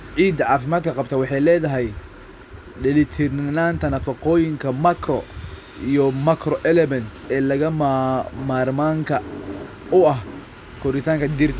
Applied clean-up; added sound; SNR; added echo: none; none; none; none.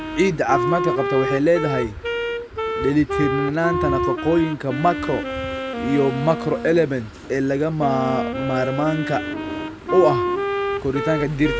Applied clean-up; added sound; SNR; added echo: none; Wind instrument, woodwind instrument; 4 dB; none.